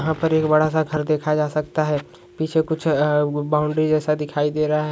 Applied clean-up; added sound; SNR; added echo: none; none; none; none.